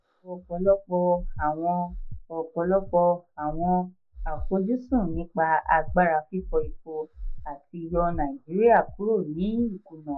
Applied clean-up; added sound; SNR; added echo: neural mask model DeepFilterNet 3.